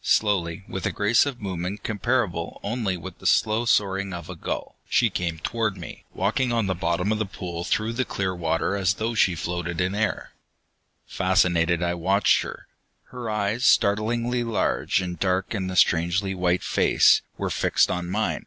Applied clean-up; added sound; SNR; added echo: none; none; none; none.